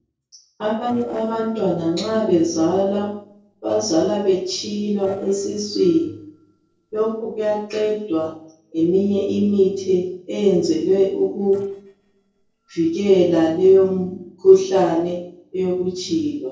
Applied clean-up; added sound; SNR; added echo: neural separator model SepFormer DNS4.